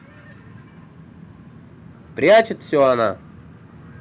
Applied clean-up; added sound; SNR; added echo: none; none; none; none.